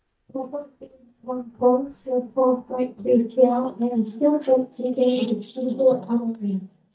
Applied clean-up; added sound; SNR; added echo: neural mask model DeepFilterNet 3.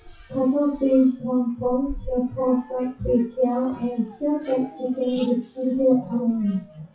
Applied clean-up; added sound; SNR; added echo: classical method WPE with log-MMSE.